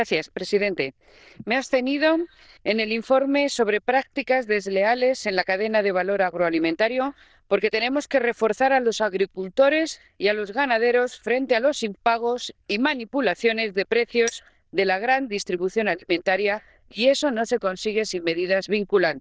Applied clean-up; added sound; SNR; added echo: neural diffusion model UNIVERSE++.